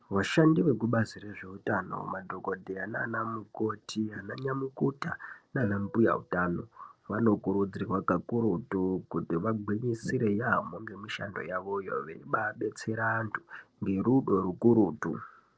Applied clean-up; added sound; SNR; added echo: neural separator model SepFormer DNS4.